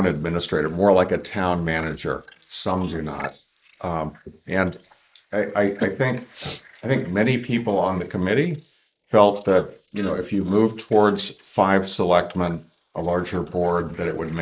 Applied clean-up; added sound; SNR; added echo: neural mask model Resemble Enhance denoiser.